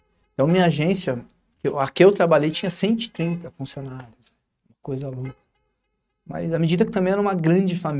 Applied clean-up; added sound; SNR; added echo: neural mask model RNNoise.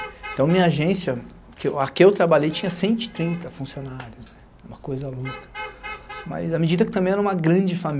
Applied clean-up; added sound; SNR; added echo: none; Traffic noise, roadway noise / Vehicle horn, car horn, honking; 18 dB; none.